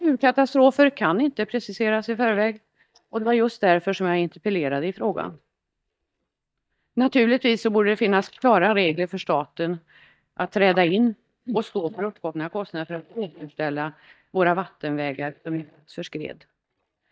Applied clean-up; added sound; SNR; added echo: neural mask model DeepFilterNet 3.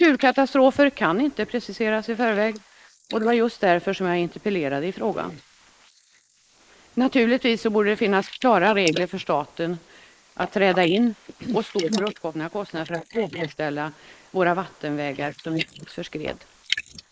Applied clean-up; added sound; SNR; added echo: neural mask model Resemble Enhance denoiser.